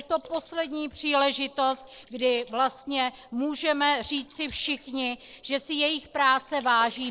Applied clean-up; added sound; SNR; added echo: neural separator model SepFormer DNS4.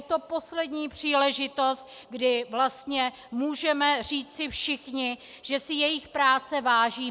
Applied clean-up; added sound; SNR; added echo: none; none; none; none.